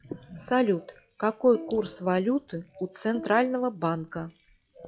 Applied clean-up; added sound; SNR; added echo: classical method log-MMSE.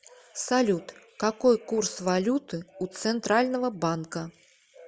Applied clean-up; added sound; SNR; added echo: none; none; none; none.